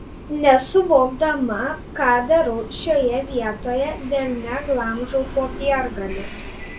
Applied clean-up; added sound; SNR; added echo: none; Train; 13 dB; none.